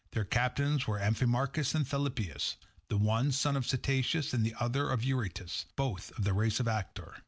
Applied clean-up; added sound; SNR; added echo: none; none; none; none.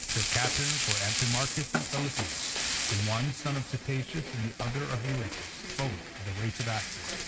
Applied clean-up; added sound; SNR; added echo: neural mask model RNNoise.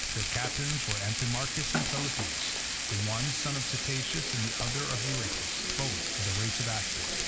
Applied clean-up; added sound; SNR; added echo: none; Frying (food); -3 dB; none.